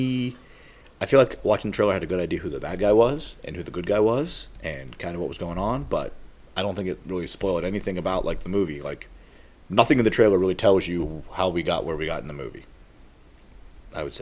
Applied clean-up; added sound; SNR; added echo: none; none; none; none.